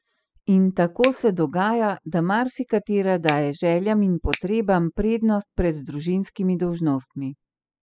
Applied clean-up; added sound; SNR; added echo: classical method spectral subtraction.